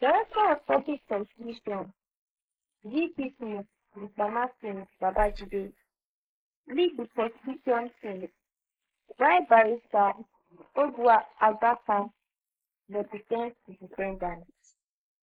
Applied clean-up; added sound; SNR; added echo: neural mask model Resemble Enhance denoiser.